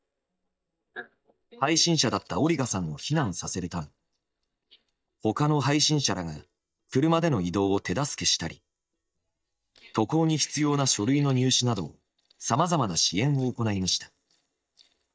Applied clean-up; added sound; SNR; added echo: neural mask model DeepFilterNet 3.